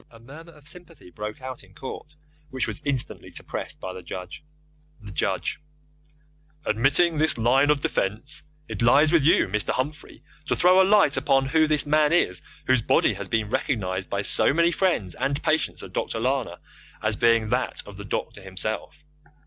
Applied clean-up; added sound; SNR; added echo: none; none; none; none.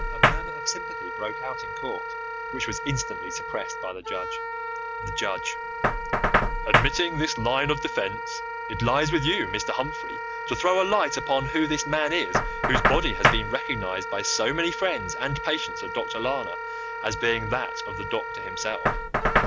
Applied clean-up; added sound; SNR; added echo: none; Wind instrument, woodwind instrument + Knock; -1 dB; none.